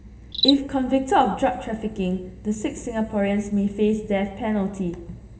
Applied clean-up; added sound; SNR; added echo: none; Cricket; 12 dB; reverberation time 1.7 s.